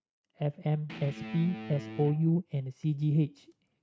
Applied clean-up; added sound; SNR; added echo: neural mask model RNNoise.